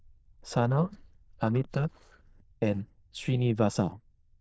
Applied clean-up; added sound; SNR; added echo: neural diffusion model UNIVERSE++.